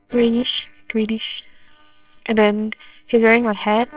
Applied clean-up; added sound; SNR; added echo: neural separator model SepFormer WHAMR!.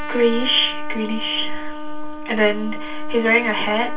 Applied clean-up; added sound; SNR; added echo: none; Trumpet; 12 dB; reverberation time 0.2 s.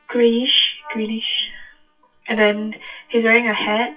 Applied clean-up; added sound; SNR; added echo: classical method WPE with log-MMSE.